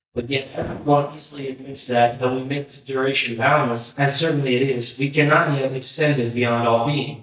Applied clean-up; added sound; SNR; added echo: neural mask model DeepFilterNet 3.